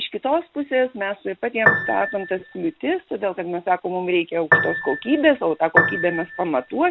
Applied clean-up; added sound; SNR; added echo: none; Piano; 1 dB; none.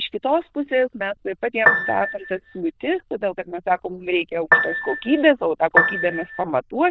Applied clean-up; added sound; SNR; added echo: neural diffusion model UNIVERSE++.